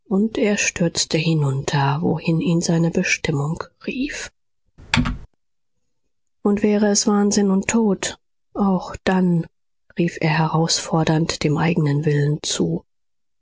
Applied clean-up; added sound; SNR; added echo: none; Typing; 2 dB; none.